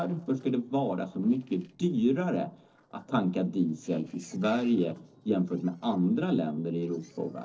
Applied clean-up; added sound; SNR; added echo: neural separator model SepFormer DNS4.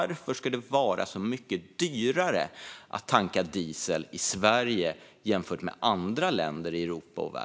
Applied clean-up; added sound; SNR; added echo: none; none; none; none.